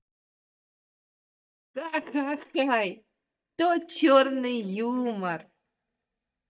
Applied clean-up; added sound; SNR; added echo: neural mask model DeepFilterNet 3.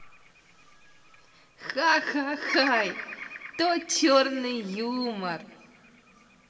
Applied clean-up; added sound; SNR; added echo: none; Bird vocalization, bird call, bird song; 13 dB; reverberation time 1.9 s.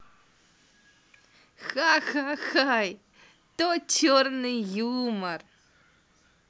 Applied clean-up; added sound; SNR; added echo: none; none; none; none.